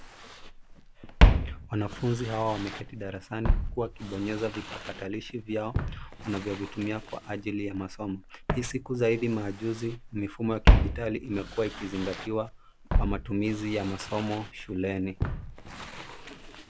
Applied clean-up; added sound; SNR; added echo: none; Walk, footsteps; -3 dB; none.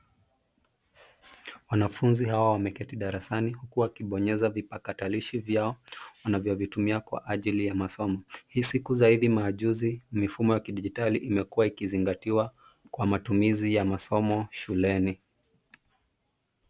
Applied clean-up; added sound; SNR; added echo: none; none; none; none.